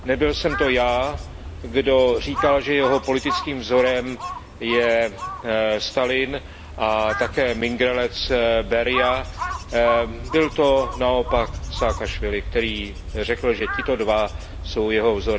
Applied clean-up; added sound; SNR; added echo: none; Wind / Bird / Insect + Crow; 9 dB; none.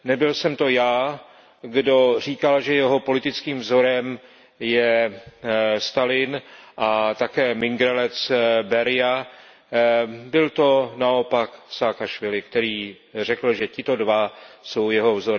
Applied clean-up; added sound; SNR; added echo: none; none; none; none.